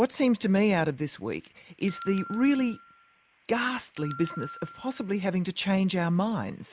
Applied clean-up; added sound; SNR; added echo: none; Bell; 17 dB; none.